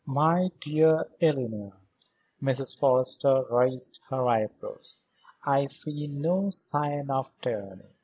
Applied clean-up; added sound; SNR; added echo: none; none; none; none.